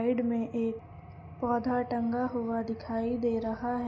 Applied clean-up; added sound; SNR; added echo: none; none; none; none.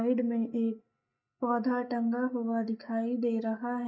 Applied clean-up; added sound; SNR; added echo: neural mask model DeepFilterNet 3.